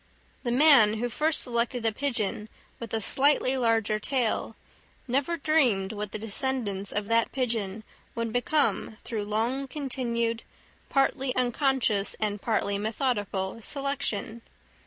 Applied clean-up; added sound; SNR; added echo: none; none; none; none.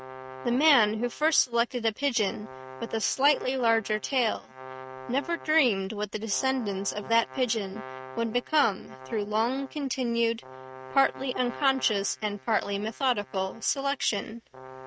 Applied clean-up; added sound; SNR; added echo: neural mask model RNNoise.